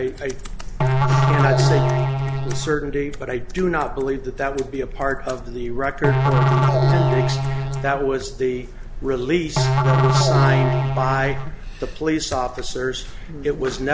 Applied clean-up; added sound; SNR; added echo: none; Musical instrument; -5 dB; none.